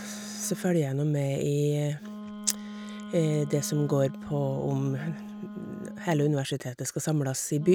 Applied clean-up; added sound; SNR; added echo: none; Wind instrument, woodwind instrument; 13 dB; none.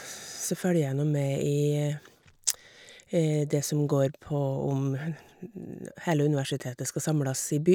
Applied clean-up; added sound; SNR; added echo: none; none; none; none.